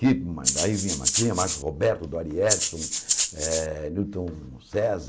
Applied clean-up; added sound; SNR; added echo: none; Rattle (instrument); -1 dB; none.